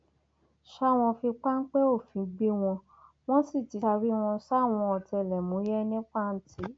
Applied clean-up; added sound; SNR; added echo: none; none; none; none.